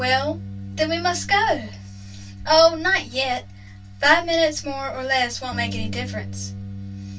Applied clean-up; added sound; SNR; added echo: none; Bass guitar; 12 dB; reverberation time 0.1 s.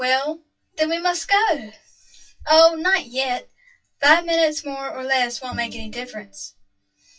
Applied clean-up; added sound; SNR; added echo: classical method WPE with log-MMSE.